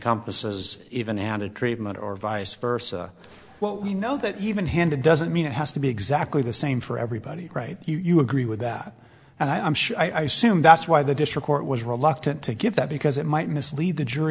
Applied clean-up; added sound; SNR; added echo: none; none; none; none.